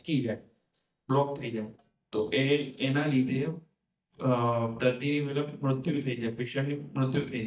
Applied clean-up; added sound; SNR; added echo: neural mask model DeepFilterNet 3.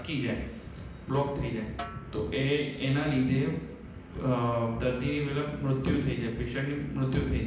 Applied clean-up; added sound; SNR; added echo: none; Snare drum; 18 dB; reverberation time 0.9 s.